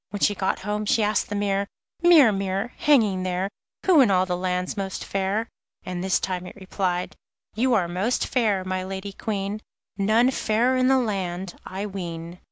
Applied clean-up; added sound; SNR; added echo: none; none; none; none.